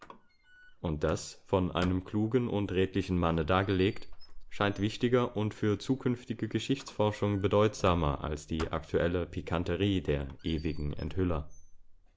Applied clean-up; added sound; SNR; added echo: none; Squeak; 15 dB; none.